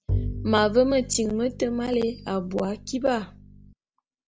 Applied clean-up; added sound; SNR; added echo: none; Bowed string instrument; 8 dB; none.